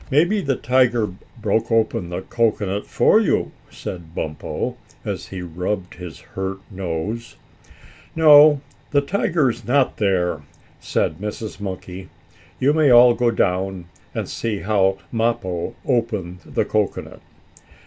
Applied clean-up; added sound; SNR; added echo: none; none; none; none.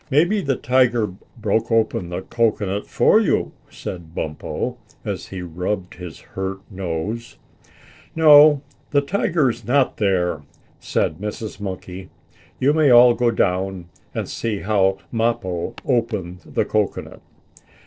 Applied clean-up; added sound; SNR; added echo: neural separator model SepFormer DNS4.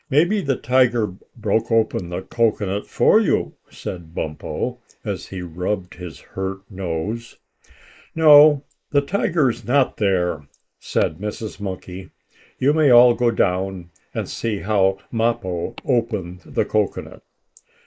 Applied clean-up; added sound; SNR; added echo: neural mask model Resemble Enhance denoiser.